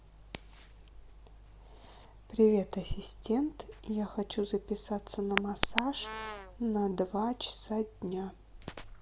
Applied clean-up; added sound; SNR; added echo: none; Brass instrument; 11 dB; none.